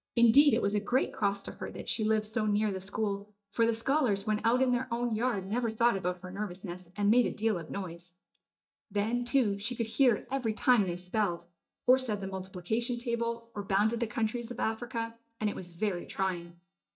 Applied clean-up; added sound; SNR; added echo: neural mask model DeepFilterNet 3.